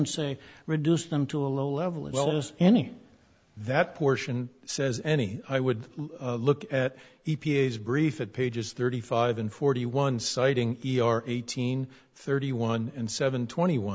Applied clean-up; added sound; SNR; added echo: none; none; none; none.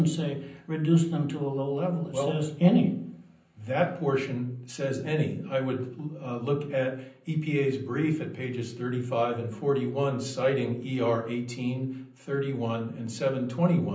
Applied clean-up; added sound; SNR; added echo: none; none; none; reverberation time 0.6 s.